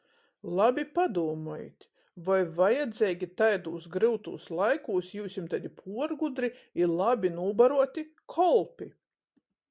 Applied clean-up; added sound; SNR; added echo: none; none; none; none.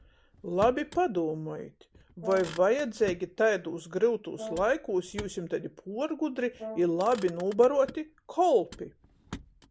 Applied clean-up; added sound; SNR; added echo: none; Brass instrument + Motor vehicle (road); 17 dB; none.